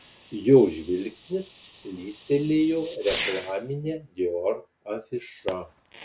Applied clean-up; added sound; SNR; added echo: none; Fireworks; 15 dB; none.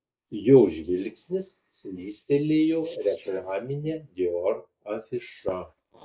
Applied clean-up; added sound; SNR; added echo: neural mask model Resemble Enhance denoiser.